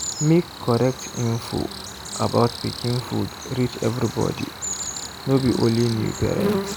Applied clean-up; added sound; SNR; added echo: none; Cricket; 8 dB; none.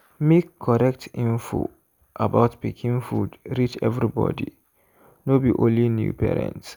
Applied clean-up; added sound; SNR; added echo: none; none; none; none.